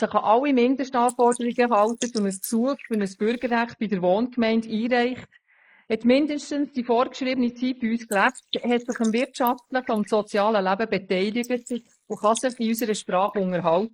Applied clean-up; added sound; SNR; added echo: neural mask model Resemble Enhance denoiser.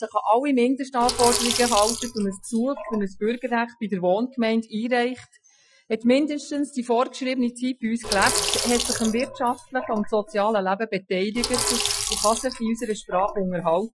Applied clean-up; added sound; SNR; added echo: classical method Wiener filter.